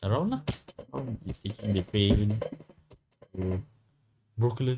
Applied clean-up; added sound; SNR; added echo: neural mask model RNNoise.